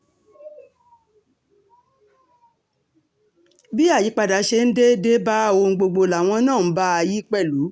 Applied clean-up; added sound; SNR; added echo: none; none; none; none.